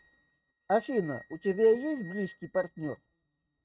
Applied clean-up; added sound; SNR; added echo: neural mask model RNNoise.